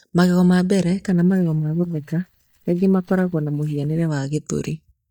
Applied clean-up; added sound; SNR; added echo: neural mask model DeepFilterNet 3.